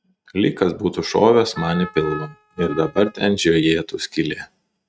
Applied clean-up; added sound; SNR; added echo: neural mask model RNNoise.